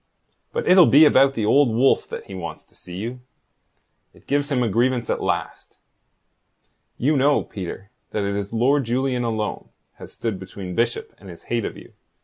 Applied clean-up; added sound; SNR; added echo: none; none; none; none.